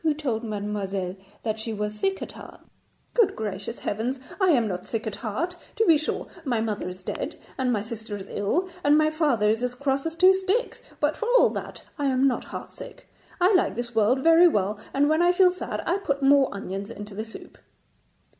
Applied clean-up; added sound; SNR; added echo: none; none; none; none.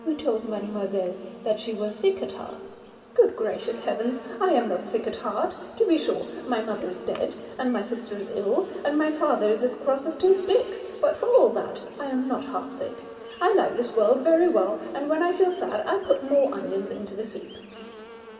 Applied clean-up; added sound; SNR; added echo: none; Buzz; 18 dB; reverberation time 2.3 s.